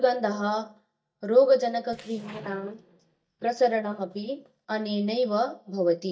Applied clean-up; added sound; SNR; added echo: neural mask model DeepFilterNet 3.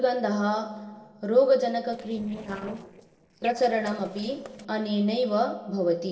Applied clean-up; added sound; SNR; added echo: neural separator model SepFormer DNS4.